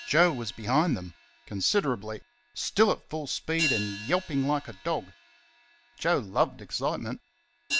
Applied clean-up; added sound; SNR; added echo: none; Hi-hat; 11 dB; none.